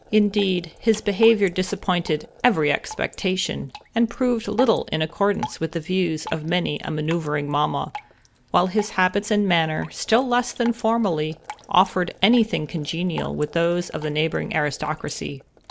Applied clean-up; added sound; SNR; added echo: none; Drip; 19 dB; none.